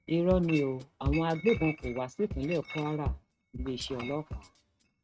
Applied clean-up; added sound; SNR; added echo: neural mask model RNNoise.